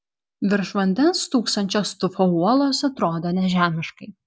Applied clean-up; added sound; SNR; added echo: none; none; none; none.